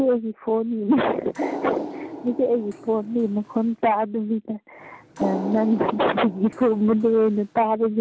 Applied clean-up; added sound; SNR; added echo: none; Water; 12 dB; none.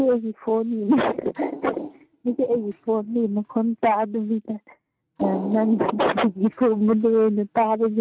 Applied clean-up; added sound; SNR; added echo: neural mask model RNNoise.